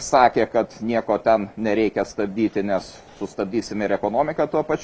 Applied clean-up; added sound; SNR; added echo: none; none; none; none.